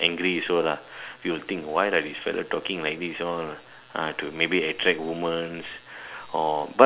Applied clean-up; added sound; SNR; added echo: none; none; none; none.